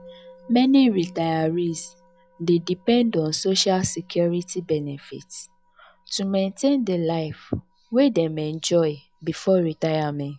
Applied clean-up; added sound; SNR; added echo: classical method log-MMSE.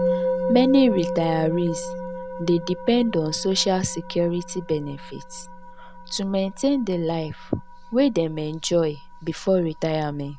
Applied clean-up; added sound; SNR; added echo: none; Musical instrument; 8 dB; none.